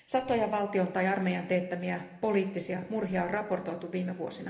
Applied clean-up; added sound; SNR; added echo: none; none; none; reverberation time 1.1 s.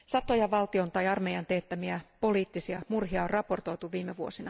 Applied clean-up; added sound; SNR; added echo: none; none; none; none.